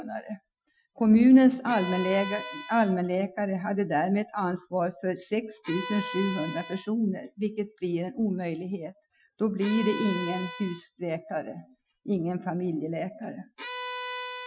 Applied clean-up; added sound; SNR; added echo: classical method Wiener filter.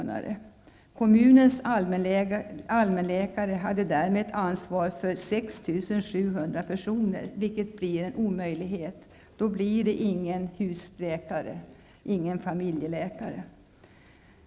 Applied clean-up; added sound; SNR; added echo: none; none; none; none.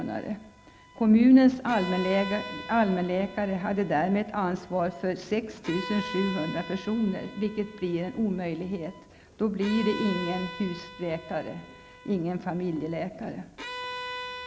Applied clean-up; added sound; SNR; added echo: none; Bowed string instrument; 14 dB; none.